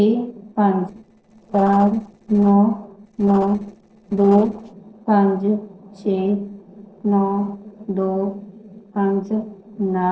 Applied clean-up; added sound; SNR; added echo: neural separator model SepFormer DNS4.